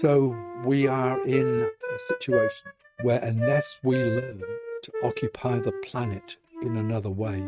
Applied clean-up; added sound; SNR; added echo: neural mask model RNNoise.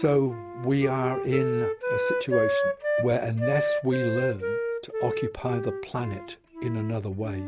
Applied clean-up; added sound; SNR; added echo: none; Wind instrument, woodwind instrument; 1 dB; none.